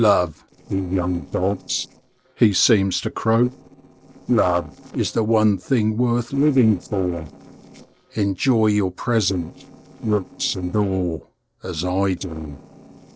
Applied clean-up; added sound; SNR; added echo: neural separator model SepFormer DNS4.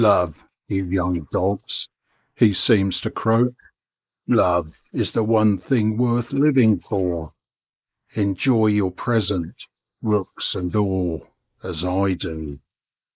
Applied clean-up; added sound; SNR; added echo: neural mask model Resemble Enhance denoiser.